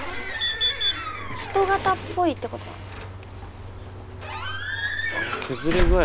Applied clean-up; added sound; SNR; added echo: none; Squeak / Slam / Alarm / Wood; -1 dB; none.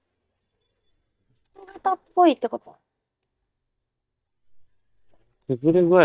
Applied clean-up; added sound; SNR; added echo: neural mask model DeepFilterNet 3.